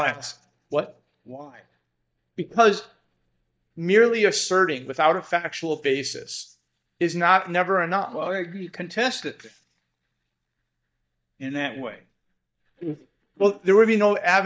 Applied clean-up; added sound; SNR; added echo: neural mask model DeepFilterNet 3.